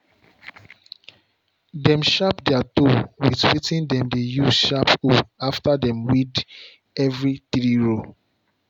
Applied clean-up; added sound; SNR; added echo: none; none; none; none.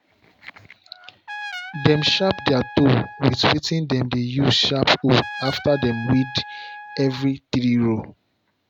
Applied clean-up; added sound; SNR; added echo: none; Trumpet; 15 dB; none.